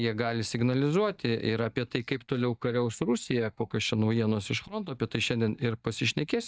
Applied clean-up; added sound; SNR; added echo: neural mask model DeepFilterNet 3.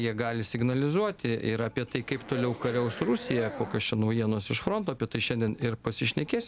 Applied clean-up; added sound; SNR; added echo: none; Zipper (clothing); 16 dB; none.